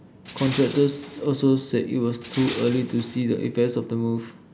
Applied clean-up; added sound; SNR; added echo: none; Tools; 14 dB; none.